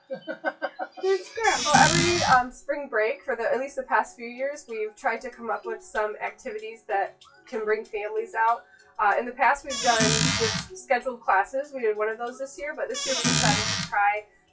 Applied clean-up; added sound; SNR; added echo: classical method WPE with log-MMSE.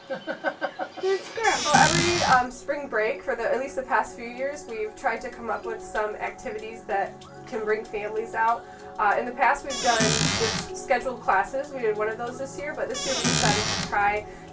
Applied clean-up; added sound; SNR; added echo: none; Squeak / Cupboard open or close; -1 dB; reverberation time 0.2 s.